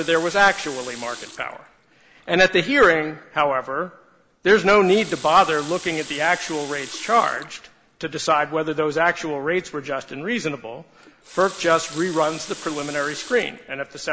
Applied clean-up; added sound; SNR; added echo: none; Water tap, faucet; 19 dB; none.